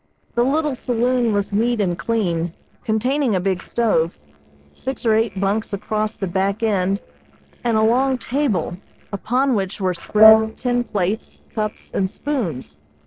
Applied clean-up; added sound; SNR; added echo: neural separator model SepFormer DNS4.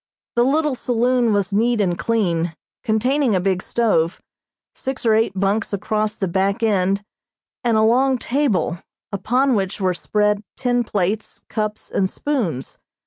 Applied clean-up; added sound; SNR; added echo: none; none; none; none.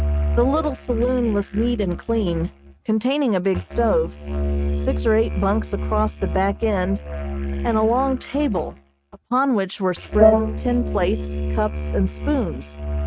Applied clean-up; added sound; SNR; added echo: neural mask model RNNoise.